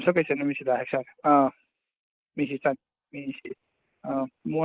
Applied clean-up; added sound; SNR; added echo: neural mask model Resemble Enhance denoiser.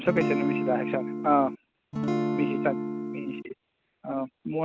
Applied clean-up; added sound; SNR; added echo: none; Acoustic guitar / Strum; -1 dB; none.